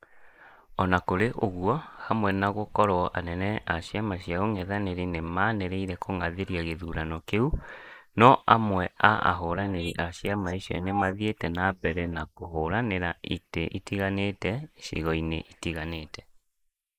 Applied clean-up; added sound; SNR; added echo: neural mask model Resemble Enhance denoiser.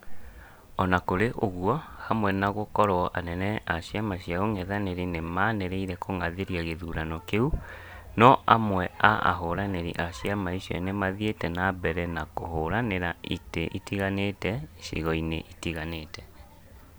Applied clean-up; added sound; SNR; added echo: none; none; none; none.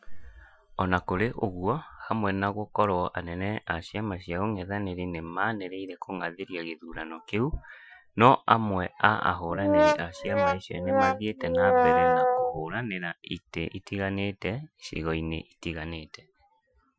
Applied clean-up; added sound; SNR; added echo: classical method Wiener filter.